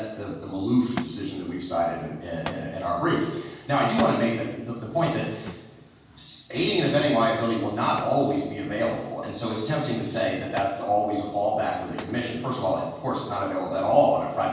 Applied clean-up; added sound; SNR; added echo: none; Thump, thud; 18 dB; reverberation time 1.2 s.